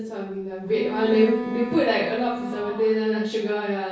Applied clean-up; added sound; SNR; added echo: none; Bowed string instrument; 9 dB; reverberation time 0.6 s.